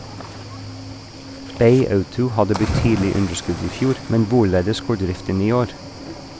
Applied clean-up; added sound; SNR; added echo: none; Cricket / Waves, surf; 10 dB; none.